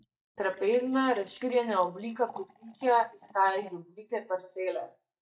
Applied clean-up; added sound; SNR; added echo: neural mask model DeepFilterNet 3.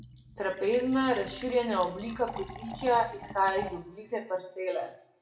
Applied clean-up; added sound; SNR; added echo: none; Fill (with liquid); 15 dB; reverberation time 0.6 s.